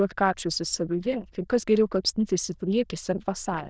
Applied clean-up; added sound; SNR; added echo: neural diffusion model UNIVERSE++.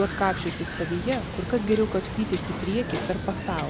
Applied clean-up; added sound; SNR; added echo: none; Wind / Boat, Water vehicle; 5 dB; none.